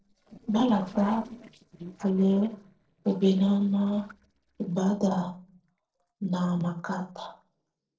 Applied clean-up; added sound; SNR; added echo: neural separator model SepFormer DNS4.